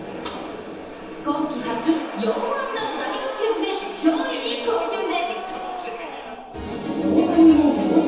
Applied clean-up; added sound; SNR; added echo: none; Growling; 16 dB; reverberation time 1.1 s.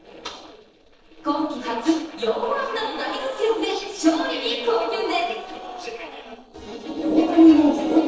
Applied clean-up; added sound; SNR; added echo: neural separator model SepFormer DNS4.